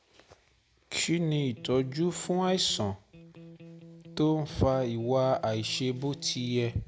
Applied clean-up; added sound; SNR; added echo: none; Electric guitar; 18 dB; none.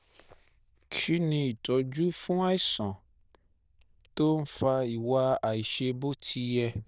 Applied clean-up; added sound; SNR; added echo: neural diffusion model UNIVERSE++.